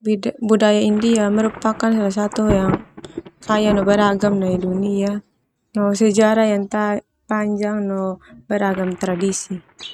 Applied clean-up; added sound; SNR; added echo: neural mask model RNNoise.